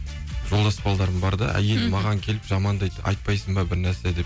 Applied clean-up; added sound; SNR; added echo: none; none; none; none.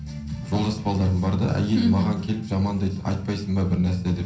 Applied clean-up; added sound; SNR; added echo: none; none; none; reverberation time 0.6 s.